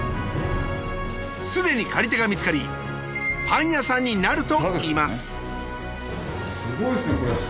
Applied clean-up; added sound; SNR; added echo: none; none; none; none.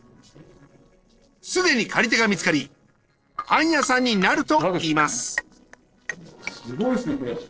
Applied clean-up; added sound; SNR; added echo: neural separator model SepFormer DNS4.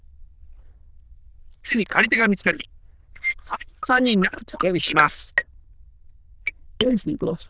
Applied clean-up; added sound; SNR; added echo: neural diffusion model UNIVERSE++.